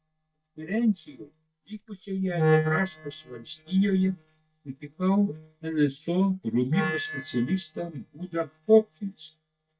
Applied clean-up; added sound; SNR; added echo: neural mask model DeepFilterNet 3.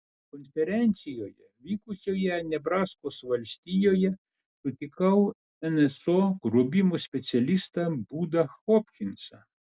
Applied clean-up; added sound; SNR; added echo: none; none; none; none.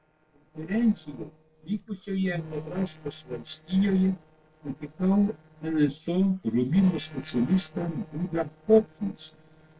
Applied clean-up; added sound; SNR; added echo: neural separator model SepFormer DNS4.